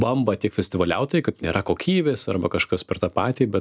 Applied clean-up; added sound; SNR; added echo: none; none; none; none.